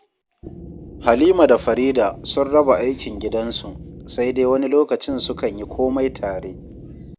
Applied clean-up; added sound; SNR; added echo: none; Wind instrument, woodwind instrument; 16 dB; none.